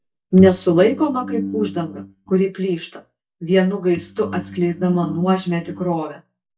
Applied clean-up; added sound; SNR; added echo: neural mask model DeepFilterNet 3.